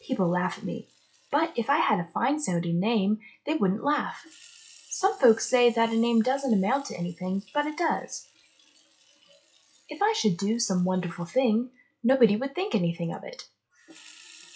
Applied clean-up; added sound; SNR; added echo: classical method log-MMSE.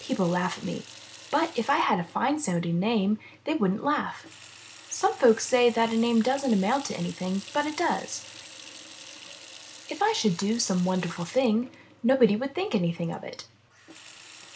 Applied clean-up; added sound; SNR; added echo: none; Sink (filling or washing) / Water tap, faucet; 20 dB; none.